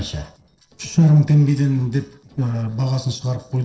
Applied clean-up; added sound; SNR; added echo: neural separator model SepFormer DNS4.